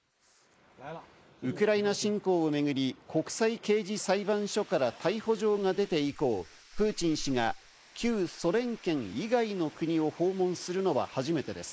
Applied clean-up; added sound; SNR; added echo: neural mask model Resemble Enhance denoiser.